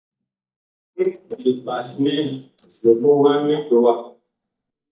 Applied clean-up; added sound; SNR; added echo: neural mask model DeepFilterNet 3.